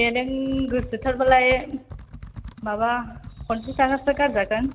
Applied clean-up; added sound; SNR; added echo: none; Computer keyboard; 14 dB; none.